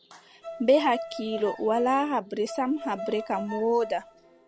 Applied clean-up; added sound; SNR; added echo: none; Bowed string instrument; 13 dB; none.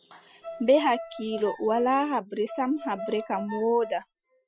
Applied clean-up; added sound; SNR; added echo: classical method Wiener filter.